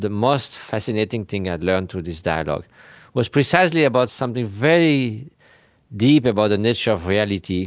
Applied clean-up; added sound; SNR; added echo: none; none; none; none.